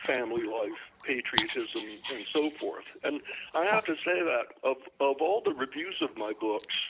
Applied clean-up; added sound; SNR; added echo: none; Dog; 10 dB; none.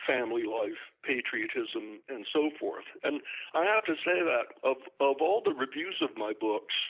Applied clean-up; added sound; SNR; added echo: none; none; none; none.